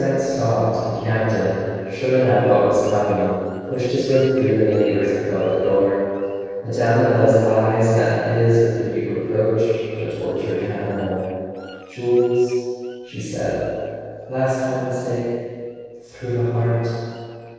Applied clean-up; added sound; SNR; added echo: neural separator model SepFormer DNS4.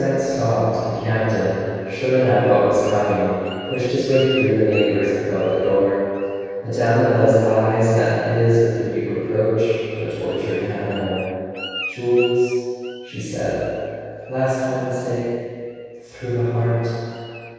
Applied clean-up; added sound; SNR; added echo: none; Bird; 19 dB; reverberation time 2.2 s.